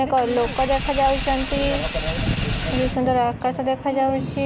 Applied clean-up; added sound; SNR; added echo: none; Engine / Vehicle; 7 dB; none.